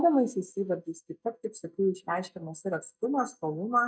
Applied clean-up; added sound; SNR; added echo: neural mask model DeepFilterNet 3.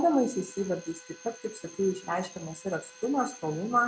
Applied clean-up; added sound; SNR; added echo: none; Drill; 19 dB; none.